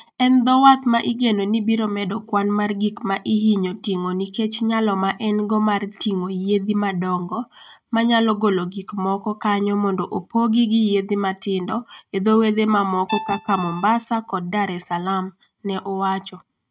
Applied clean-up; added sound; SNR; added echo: neural mask model RNNoise.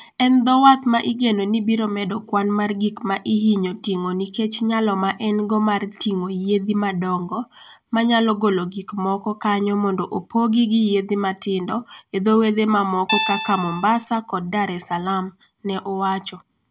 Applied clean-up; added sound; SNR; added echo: none; Guitar; 5 dB; none.